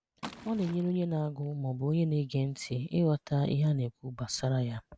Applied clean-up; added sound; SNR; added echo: none; Liquid; 20 dB; none.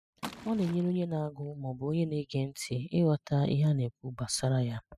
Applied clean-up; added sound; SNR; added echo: classical method spectral subtraction.